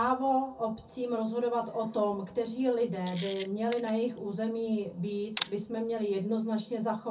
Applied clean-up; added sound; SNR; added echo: none; Camera; 15 dB; reverberation time 0.3 s.